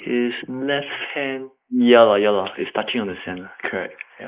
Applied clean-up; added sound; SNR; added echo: neural mask model Resemble Enhance denoiser.